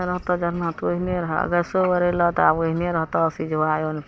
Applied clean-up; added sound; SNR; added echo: none; none; none; none.